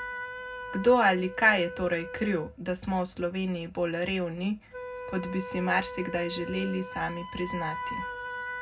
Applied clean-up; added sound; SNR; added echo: none; Wind instrument, woodwind instrument; 10 dB; reverberation time 0.3 s.